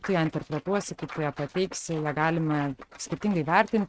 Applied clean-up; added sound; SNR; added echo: neural mask model RNNoise.